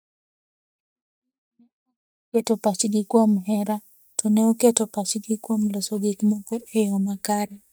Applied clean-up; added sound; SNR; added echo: neural mask model DeepFilterNet 3.